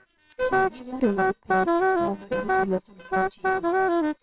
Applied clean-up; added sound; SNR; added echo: neural separator model SepFormer WHAMR!.